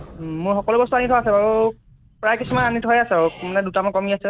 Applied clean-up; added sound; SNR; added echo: none; Squeak / Sliding door; 18 dB; none.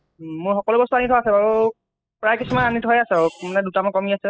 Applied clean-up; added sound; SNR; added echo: classical method spectral subtraction.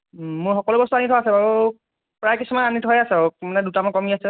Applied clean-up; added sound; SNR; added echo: none; none; none; none.